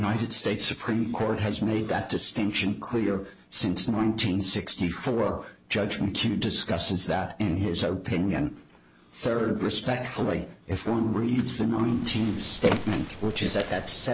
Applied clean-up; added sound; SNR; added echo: neural mask model Resemble Enhance denoiser.